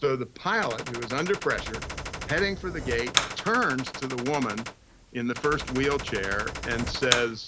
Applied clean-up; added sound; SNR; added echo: none; Gunshot, gunfire + Fire; 5 dB; none.